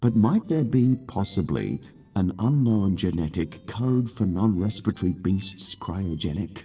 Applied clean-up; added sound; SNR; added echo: neural separator model SepFormer DNS4.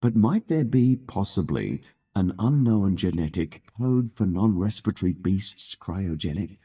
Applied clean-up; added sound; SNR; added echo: neural mask model DeepFilterNet 3.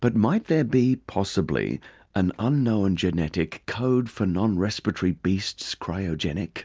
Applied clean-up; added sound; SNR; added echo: none; none; none; none.